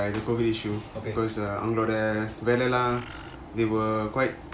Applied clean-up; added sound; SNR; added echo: none; Bird; 18 dB; none.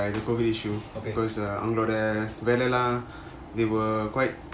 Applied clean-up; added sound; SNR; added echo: none; none; none; none.